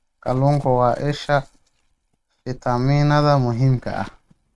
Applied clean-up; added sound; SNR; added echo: neural mask model RNNoise.